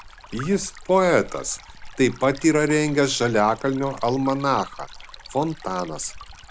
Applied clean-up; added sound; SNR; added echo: none; Stream; 17 dB; none.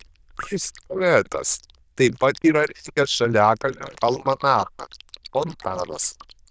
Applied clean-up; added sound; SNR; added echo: neural diffusion model UNIVERSE++.